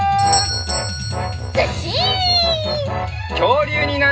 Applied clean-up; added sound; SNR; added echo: none; Doorbell; 10 dB; reverberation time 0.2 s.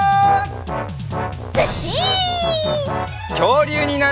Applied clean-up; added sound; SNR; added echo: none; none; none; none.